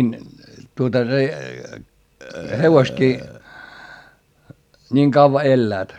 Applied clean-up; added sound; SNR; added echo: none; Burping, eructation; 16 dB; none.